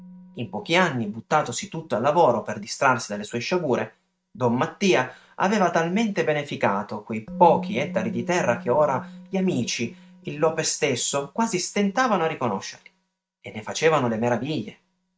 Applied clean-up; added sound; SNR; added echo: neural mask model RNNoise.